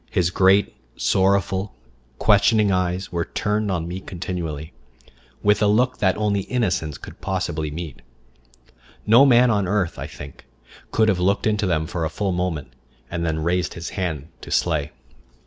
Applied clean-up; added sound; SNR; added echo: none; none; none; none.